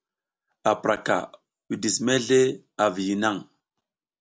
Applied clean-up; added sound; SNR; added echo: none; none; none; none.